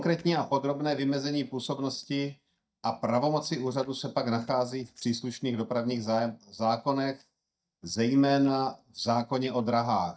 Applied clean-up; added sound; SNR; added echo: neural mask model DeepFilterNet 3.